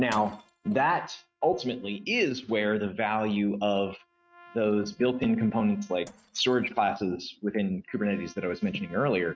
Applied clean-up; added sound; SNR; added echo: neural mask model RNNoise.